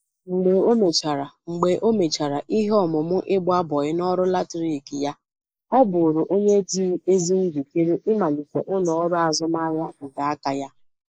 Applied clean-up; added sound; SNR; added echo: neural mask model Resemble Enhance denoiser.